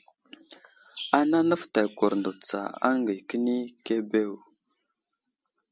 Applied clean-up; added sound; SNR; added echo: none; none; none; none.